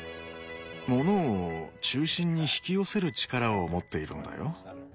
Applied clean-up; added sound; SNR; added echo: none; none; none; none.